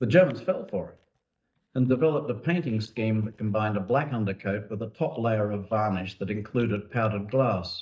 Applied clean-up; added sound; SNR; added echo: neural mask model DeepFilterNet 3.